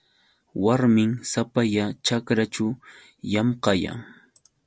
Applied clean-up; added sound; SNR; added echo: none; none; none; none.